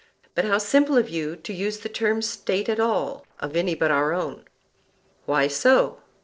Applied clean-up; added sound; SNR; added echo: neural separator model SepFormer DNS4.